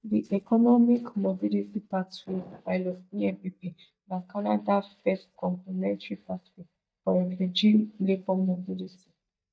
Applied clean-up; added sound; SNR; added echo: neural mask model DeepFilterNet 3.